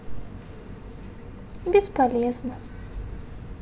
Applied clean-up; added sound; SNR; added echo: none; none; none; none.